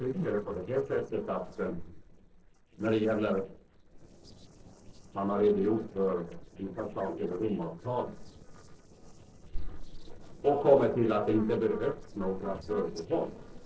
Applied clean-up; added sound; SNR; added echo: neural separator model SepFormer DNS4.